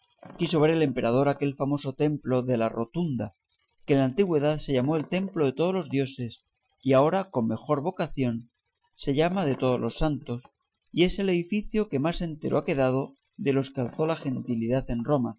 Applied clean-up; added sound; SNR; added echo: classical method Wiener filter.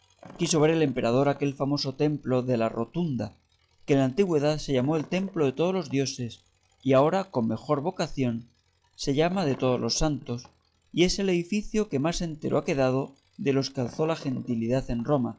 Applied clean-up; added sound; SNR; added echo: classical method log-MMSE.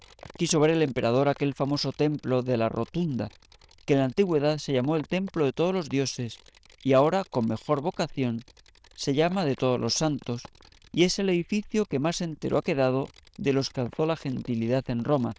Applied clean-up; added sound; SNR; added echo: neural diffusion model UNIVERSE++.